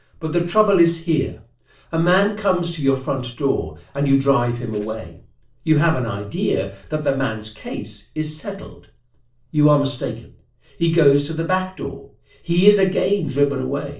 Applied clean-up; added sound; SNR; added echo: neural separator model SepFormer DNS4.